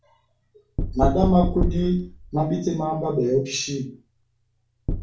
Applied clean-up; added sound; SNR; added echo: none; Knock; 4 dB; reverberation time 0.4 s.